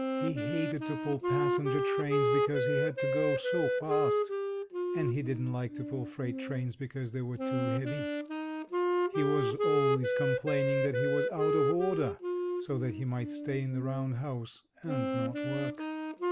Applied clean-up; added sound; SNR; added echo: none; Wind instrument, woodwind instrument; -3 dB; none.